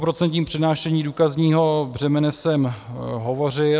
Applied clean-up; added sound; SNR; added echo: none; none; none; none.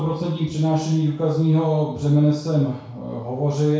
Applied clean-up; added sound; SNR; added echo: none; none; none; reverberation time 0.6 s.